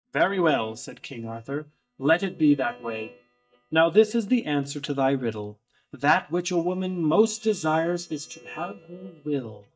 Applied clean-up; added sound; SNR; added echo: neural mask model DeepFilterNet 3.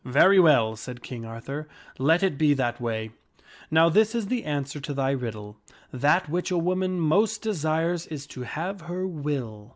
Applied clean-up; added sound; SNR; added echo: none; none; none; none.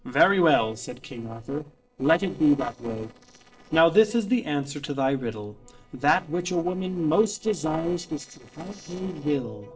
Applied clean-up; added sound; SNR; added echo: neural separator model SepFormer DNS4.